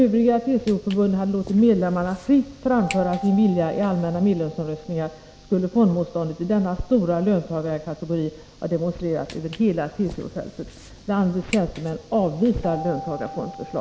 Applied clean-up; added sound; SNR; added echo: none; Walk, footsteps + Keyboard (musical); 18 dB; none.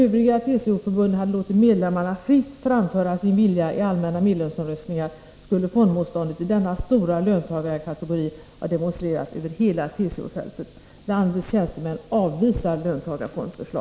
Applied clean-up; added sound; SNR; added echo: none; none; none; none.